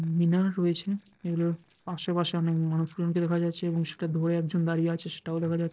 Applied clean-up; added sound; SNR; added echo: neural separator model SepFormer DNS4.